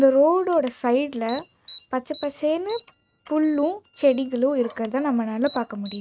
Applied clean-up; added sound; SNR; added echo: neural mask model RNNoise.